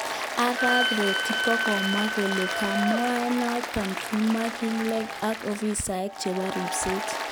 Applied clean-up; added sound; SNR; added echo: none; Applause + Wind instrument, woodwind instrument; 2 dB; none.